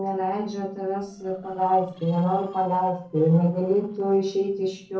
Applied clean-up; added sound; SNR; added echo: neural separator model SepFormer DNS4.